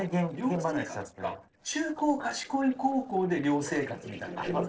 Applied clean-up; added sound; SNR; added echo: neural separator model SepFormer DNS4.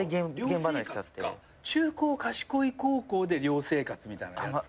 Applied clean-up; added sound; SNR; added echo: none; none; none; none.